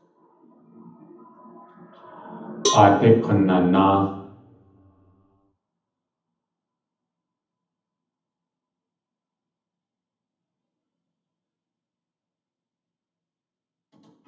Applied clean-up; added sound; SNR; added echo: none; Cowbell; 4 dB; reverberation time 0.8 s.